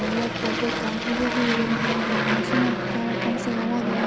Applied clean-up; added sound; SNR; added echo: none; Aircraft; -1 dB; none.